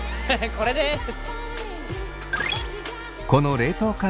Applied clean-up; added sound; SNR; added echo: none; Wind instrument, woodwind instrument; 20 dB; none.